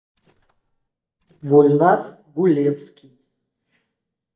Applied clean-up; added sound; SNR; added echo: neural mask model DeepFilterNet 3.